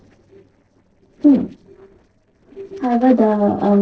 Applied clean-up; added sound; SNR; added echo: neural separator model SepFormer DNS4.